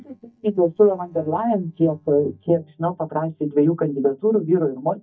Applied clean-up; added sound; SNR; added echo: neural mask model DeepFilterNet 3.